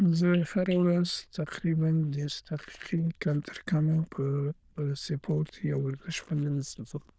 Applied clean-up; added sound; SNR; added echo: neural diffusion model UNIVERSE++.